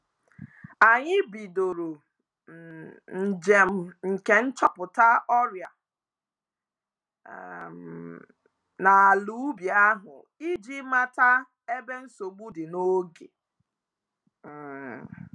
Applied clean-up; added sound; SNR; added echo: none; none; none; none.